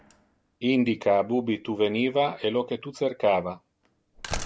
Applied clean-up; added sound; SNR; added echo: none; Slam; 16 dB; none.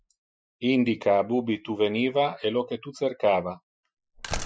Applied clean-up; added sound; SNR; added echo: classical method Wiener filter.